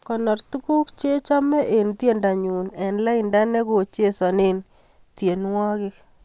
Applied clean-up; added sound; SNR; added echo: none; none; none; none.